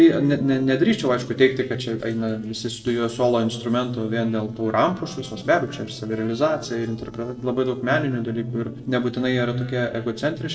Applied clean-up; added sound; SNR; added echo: neural separator model SepFormer DNS4.